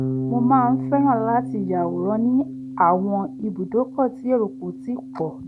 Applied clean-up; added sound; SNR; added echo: none; Bass guitar; 7 dB; none.